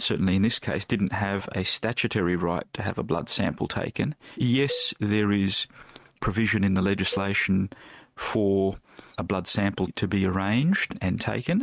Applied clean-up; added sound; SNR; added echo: neural mask model RNNoise.